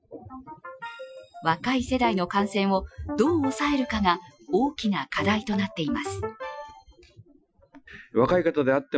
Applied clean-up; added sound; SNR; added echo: classical method Wiener filter.